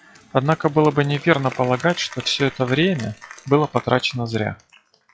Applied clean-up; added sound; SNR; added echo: classical method log-MMSE.